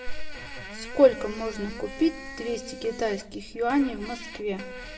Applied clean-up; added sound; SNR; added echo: none; Fart; 14 dB; reverberation time 0.6 s.